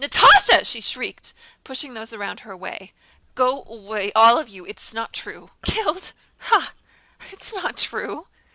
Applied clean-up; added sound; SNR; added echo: none; none; none; none.